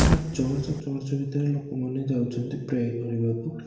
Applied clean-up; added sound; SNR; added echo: none; Fire; 4 dB; reverberation time 0.9 s.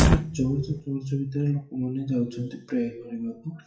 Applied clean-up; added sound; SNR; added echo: classical method WPE with log-MMSE.